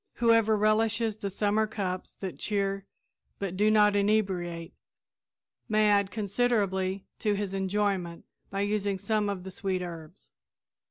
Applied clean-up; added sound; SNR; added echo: none; none; none; none.